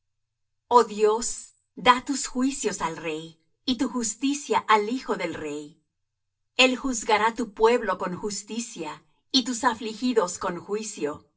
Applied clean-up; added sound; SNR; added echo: none; none; none; reverberation time 0.2 s.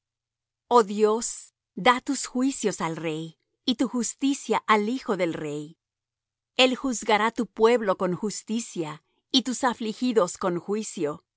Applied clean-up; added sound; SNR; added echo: none; none; none; none.